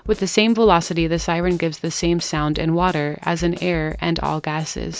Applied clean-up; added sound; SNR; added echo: none; Snare drum; 16 dB; none.